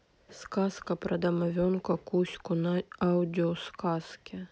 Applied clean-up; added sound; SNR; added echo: none; none; none; none.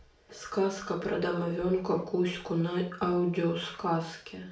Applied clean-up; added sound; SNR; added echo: none; none; none; reverberation time 0.4 s.